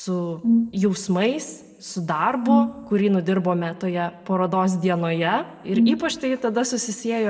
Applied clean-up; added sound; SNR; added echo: none; Brass instrument; -1 dB; reverberation time 0.9 s.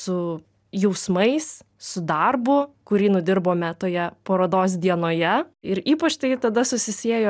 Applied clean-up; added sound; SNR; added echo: none; none; none; none.